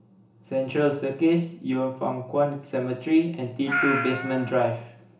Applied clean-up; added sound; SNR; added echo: none; Meow; 4 dB; reverberation time 0.7 s.